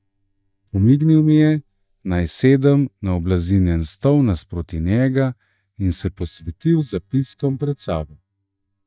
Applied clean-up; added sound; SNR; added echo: neural mask model DeepFilterNet 3.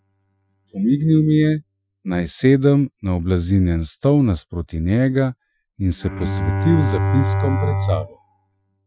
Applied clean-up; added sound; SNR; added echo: classical method Wiener filter.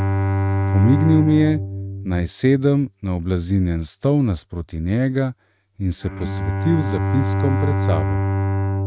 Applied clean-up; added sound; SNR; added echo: neural mask model RNNoise.